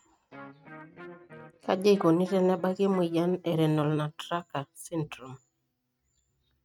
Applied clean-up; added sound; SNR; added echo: neural mask model RNNoise.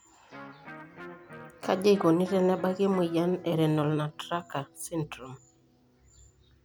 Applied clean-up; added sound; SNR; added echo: none; Electric guitar; 19 dB; none.